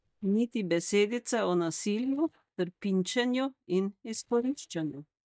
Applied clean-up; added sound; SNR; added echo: neural mask model DeepFilterNet 3.